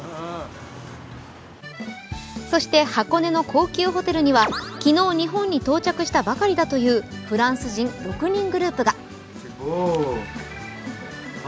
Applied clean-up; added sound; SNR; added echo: none; none; none; none.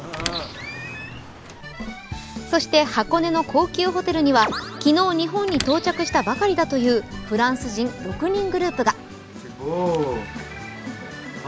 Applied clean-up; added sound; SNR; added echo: none; Squeak; 15 dB; none.